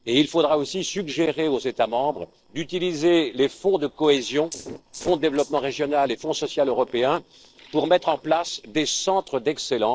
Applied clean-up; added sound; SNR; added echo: neural separator model SepFormer DNS4.